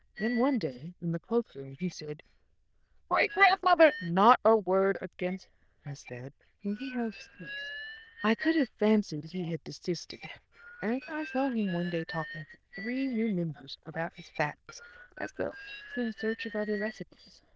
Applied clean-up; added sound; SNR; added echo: neural diffusion model UNIVERSE++.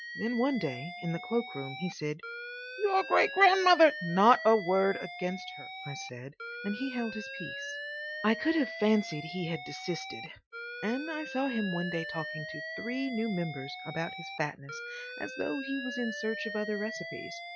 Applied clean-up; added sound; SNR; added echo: classical method Wiener filter.